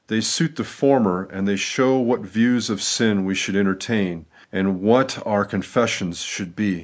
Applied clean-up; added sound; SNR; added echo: none; none; none; none.